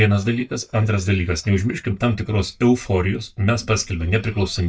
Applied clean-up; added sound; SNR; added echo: neural mask model DeepFilterNet 3.